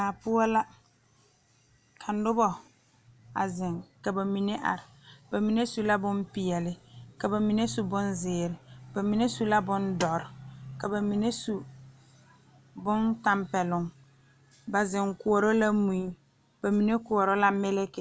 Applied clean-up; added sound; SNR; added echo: none; none; none; none.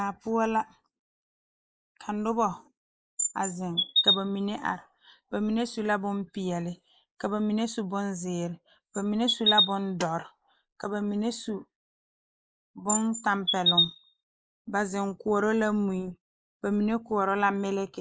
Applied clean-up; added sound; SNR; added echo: neural mask model Resemble Enhance denoiser.